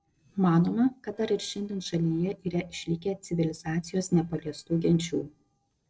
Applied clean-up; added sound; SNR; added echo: neural separator model SepFormer DNS4.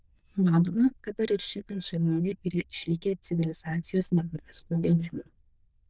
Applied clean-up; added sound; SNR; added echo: neural diffusion model UNIVERSE++.